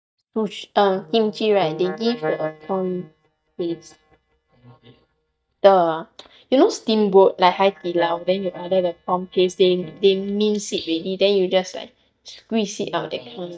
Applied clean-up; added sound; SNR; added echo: neural mask model DeepFilterNet 3.